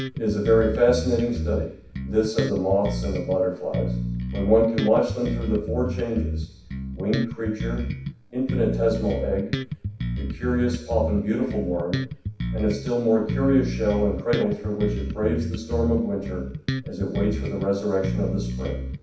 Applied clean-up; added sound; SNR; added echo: none; Bass guitar; 4 dB; reverberation time 0.7 s.